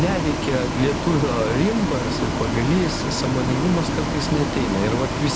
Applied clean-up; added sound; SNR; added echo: none; Bus; 1 dB; none.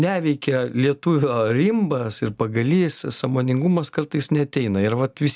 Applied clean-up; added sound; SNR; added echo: none; none; none; none.